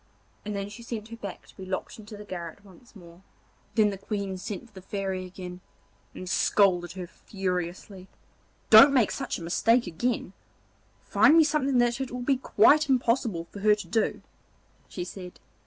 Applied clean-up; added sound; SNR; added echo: none; none; none; none.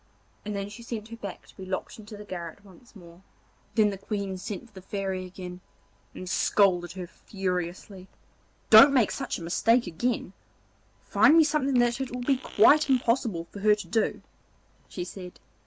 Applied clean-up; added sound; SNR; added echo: none; Fart; 20 dB; none.